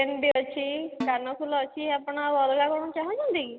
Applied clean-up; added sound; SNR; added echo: none; Snare drum; 12 dB; none.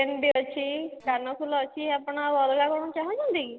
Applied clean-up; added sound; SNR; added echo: neural separator model SepFormer DNS4.